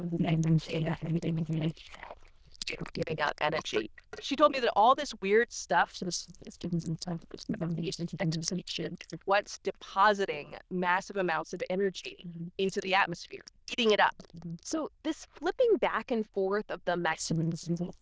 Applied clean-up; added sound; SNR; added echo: neural diffusion model UNIVERSE++.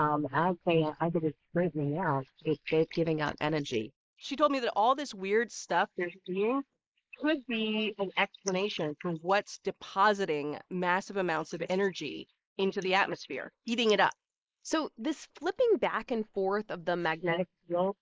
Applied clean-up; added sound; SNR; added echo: neural mask model Resemble Enhance denoiser.